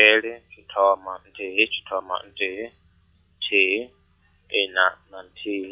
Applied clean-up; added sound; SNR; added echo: classical method log-MMSE.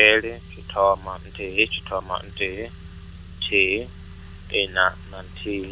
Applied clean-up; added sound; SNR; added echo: none; Car; 15 dB; none.